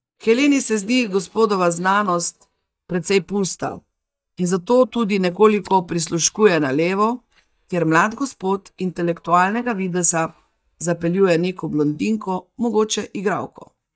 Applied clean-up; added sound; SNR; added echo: neural mask model DeepFilterNet 3.